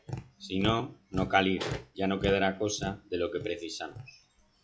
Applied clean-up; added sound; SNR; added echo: classical method log-MMSE.